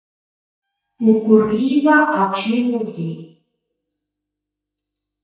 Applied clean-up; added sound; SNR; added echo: neural mask model DeepFilterNet 3.